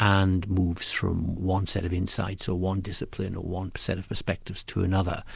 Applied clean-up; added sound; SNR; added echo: none; none; none; none.